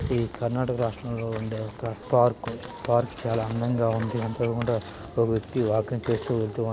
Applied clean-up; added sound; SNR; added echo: none; Writing; 19 dB; none.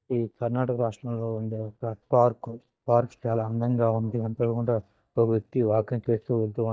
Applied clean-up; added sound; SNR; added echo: neural mask model DeepFilterNet 3.